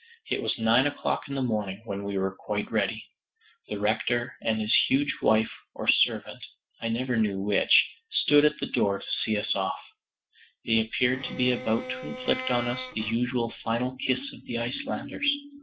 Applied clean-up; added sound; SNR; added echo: none; Bowed string instrument; 12 dB; none.